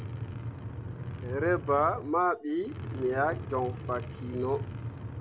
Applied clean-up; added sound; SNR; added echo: none; Truck; 6 dB; none.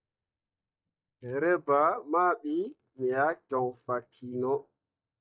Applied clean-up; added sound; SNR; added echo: neural mask model DeepFilterNet 3.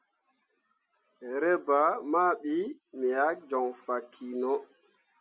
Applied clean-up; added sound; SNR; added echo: none; none; none; none.